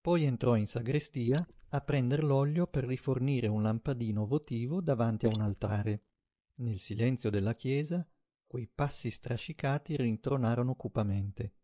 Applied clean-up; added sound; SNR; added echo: neural mask model Resemble Enhance denoiser.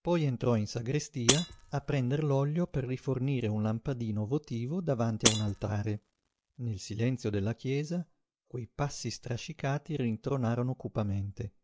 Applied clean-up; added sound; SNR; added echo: none; Shatter; 4 dB; none.